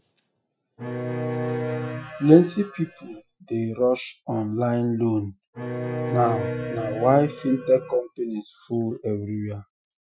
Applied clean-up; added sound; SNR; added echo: classical method Wiener filter.